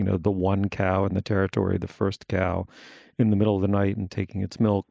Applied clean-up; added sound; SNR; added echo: none; none; none; none.